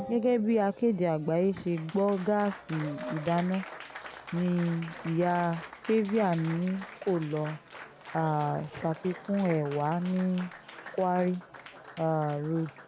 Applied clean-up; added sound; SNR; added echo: none; Applause; 15 dB; none.